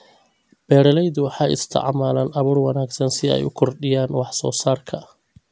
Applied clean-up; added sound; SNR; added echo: none; none; none; none.